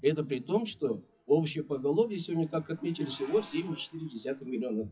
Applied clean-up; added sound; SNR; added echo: classical method WPE with log-MMSE.